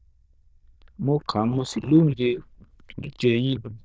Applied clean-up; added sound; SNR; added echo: neural diffusion model UNIVERSE++.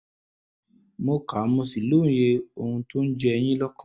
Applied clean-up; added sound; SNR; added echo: none; none; none; none.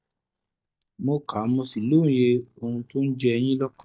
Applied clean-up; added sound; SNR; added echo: neural mask model DeepFilterNet 3.